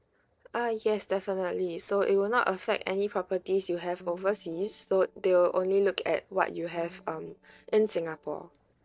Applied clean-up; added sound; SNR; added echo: neural separator model SepFormer DNS4.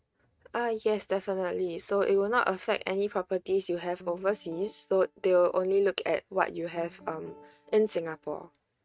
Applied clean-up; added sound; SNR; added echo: neural mask model RNNoise.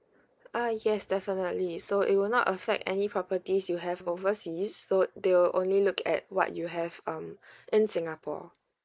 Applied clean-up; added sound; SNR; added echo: neural mask model Resemble Enhance denoiser.